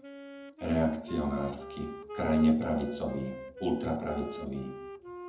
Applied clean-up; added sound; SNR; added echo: none; Wind instrument, woodwind instrument; 11 dB; reverberation time 0.7 s.